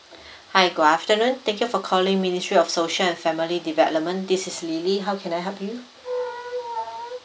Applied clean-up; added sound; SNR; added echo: none; none; none; none.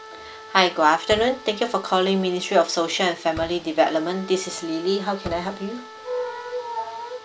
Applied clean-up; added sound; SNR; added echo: none; Wind instrument, woodwind instrument + Fireworks; 18 dB; none.